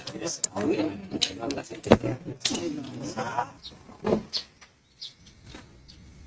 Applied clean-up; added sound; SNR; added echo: neural mask model RNNoise.